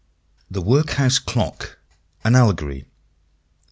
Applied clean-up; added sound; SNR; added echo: none; none; none; none.